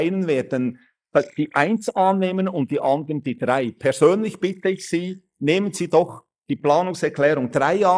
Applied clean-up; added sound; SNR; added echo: neural mask model Resemble Enhance denoiser.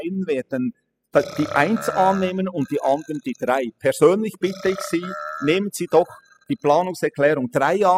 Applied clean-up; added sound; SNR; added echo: classical method spectral subtraction.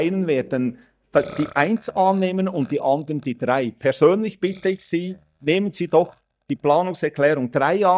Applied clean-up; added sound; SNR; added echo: neural mask model DeepFilterNet 3.